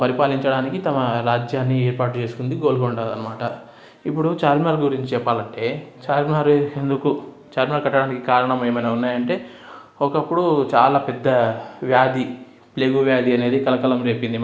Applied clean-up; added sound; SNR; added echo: none; none; none; none.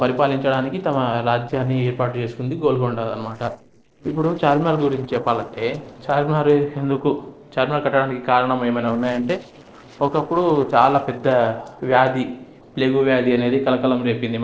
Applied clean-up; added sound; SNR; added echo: neural separator model SepFormer DNS4.